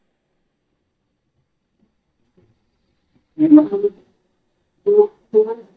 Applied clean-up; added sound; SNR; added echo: neural mask model DeepFilterNet 3.